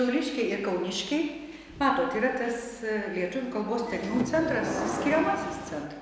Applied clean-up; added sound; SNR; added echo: none; Subway, metro, underground / Sliding door; 5 dB; none.